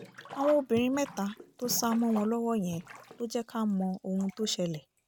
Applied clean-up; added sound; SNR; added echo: none; Sink (filling or washing); 17 dB; none.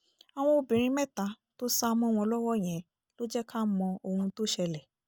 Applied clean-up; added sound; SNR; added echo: none; none; none; none.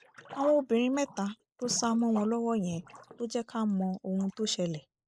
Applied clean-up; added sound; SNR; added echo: neural mask model Resemble Enhance denoiser.